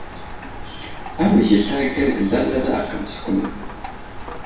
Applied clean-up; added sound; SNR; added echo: none; Rain; 11 dB; reverberation time 0.6 s.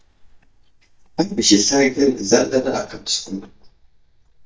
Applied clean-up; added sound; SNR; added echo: neural mask model DeepFilterNet 3.